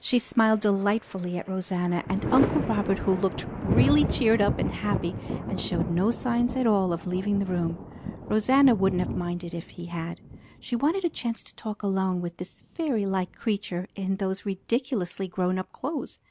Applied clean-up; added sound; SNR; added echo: none; Thunder; 7 dB; none.